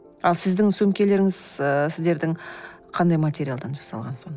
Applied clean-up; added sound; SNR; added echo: none; none; none; none.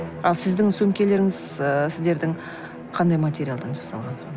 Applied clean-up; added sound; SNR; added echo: none; Bowed string instrument; 13 dB; none.